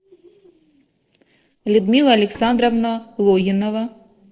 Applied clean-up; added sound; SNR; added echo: neural separator model SepFormer DNS4.